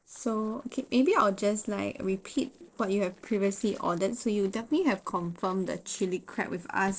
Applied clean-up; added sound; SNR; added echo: neural separator model SepFormer DNS4.